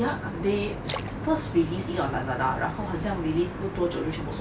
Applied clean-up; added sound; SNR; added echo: none; Splash, splatter; 16 dB; none.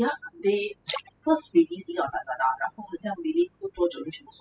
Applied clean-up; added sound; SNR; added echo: classical method spectral subtraction.